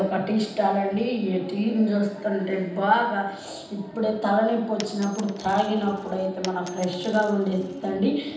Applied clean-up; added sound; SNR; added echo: none; Coin (dropping); 20 dB; reverberation time 0.9 s.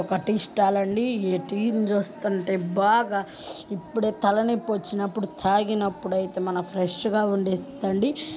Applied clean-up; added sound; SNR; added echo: none; none; none; none.